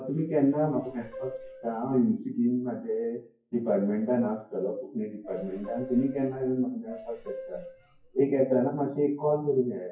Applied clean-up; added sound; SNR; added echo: classical method WPE with log-MMSE.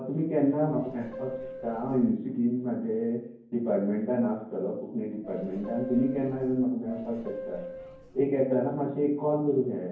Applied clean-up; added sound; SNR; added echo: none; Subway, metro, underground / Doorbell; 12 dB; reverberation time 0.9 s.